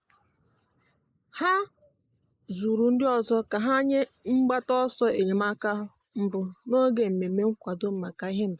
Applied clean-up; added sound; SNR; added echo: neural mask model Resemble Enhance denoiser.